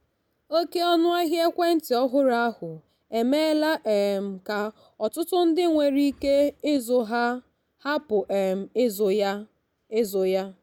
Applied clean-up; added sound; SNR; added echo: none; none; none; none.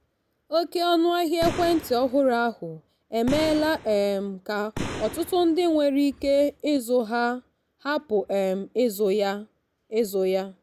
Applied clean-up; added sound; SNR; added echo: none; Boom; 10 dB; none.